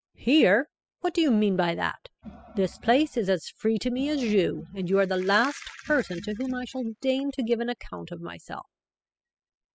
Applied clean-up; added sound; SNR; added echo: classical method spectral subtraction.